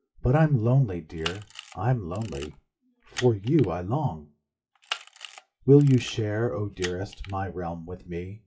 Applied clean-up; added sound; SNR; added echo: classical method WPE with log-MMSE.